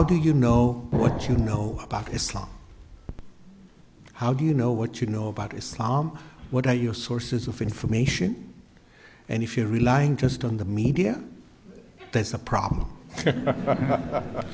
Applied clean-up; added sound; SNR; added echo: none; Explosion; 6 dB; none.